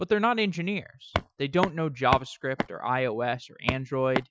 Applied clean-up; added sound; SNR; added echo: classical method Wiener filter.